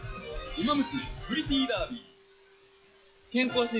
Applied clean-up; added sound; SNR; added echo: classical method log-MMSE.